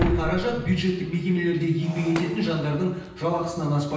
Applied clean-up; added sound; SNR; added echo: none; Shatter; 9 dB; reverberation time 0.9 s.